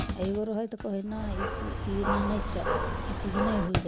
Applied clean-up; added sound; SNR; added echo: none; Dog + Thump, thud; -1 dB; none.